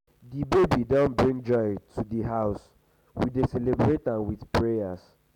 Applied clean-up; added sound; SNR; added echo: none; none; none; none.